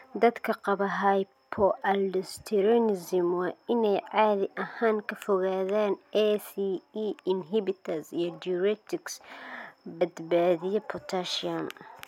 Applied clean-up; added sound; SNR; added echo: none; none; none; none.